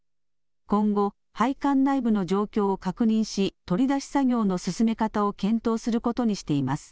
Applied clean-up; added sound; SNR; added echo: none; none; none; none.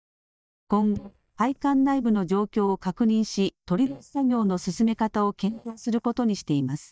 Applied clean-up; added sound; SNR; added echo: neural mask model DeepFilterNet 3.